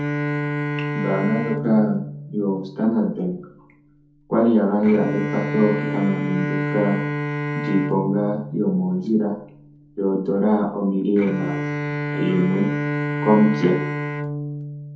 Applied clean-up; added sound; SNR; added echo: none; Bowed string instrument; 5 dB; reverberation time 0.5 s.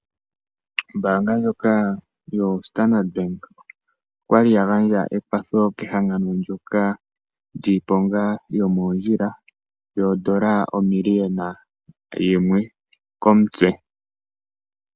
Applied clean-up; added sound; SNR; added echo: none; none; none; none.